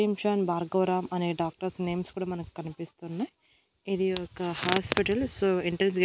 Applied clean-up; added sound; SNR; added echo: none; none; none; none.